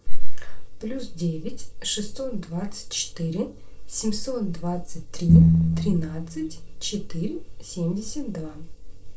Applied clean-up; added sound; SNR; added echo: neural separator model SepFormer DNS4.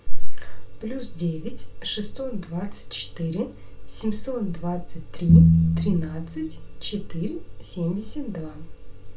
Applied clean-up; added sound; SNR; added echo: none; Piano; -1 dB; reverberation time 0.3 s.